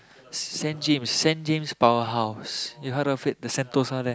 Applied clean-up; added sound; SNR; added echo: none; none; none; none.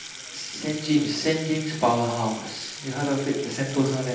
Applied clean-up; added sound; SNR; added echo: none; Sink (filling or washing) / Water tap, faucet; 13 dB; reverberation time 0.8 s.